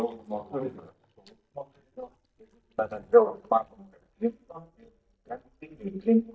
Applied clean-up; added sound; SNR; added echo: neural mask model DeepFilterNet 3.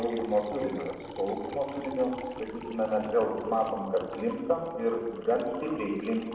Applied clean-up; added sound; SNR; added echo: none; Liquid; 13 dB; reverberation time 1.2 s.